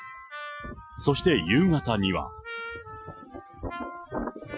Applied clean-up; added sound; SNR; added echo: classical method Wiener filter.